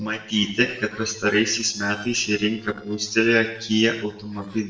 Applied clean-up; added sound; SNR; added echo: neural separator model SepFormer DNS4.